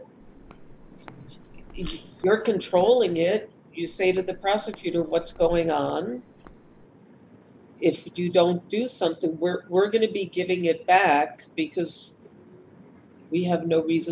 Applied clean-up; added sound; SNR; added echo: none; Walk, footsteps; 19 dB; none.